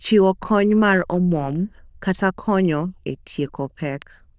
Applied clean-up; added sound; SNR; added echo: neural diffusion model UNIVERSE++.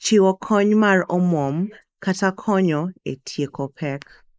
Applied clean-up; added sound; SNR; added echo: neural mask model Resemble Enhance denoiser.